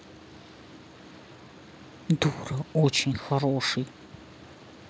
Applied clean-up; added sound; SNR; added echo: none; Boat, Water vehicle; 19 dB; none.